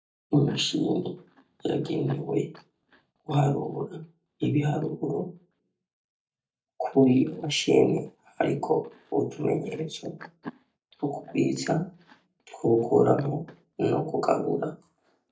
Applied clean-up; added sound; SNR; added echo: neural mask model DeepFilterNet 3.